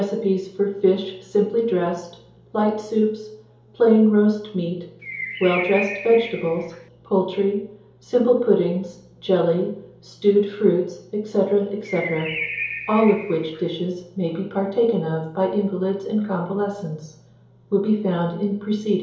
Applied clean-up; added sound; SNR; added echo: none; Bird; 9 dB; reverberation time 2.8 s.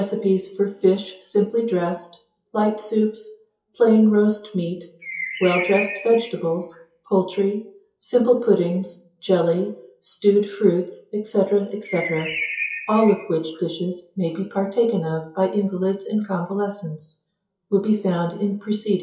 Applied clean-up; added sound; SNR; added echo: classical method WPE with log-MMSE.